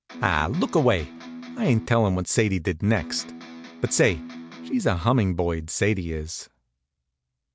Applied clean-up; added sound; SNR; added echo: none; Electric guitar; 14 dB; none.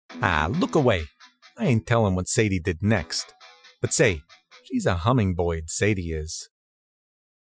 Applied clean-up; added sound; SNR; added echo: classical method Wiener filter.